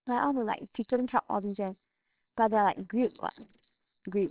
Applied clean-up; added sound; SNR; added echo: neural separator model SepFormer WHAMR!.